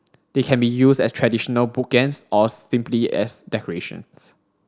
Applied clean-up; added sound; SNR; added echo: none; none; none; none.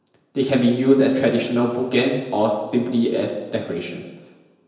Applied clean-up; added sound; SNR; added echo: none; none; none; reverberation time 1.0 s.